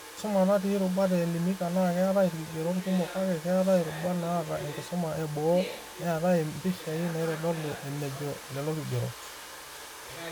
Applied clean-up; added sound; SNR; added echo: none; Domestic sounds, home sounds; 13 dB; none.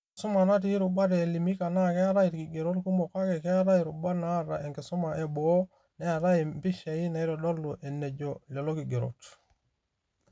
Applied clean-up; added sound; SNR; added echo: none; none; none; none.